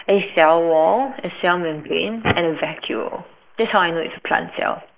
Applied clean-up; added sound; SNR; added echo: neural mask model Resemble Enhance denoiser.